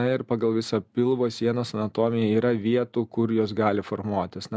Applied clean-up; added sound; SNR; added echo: none; none; none; none.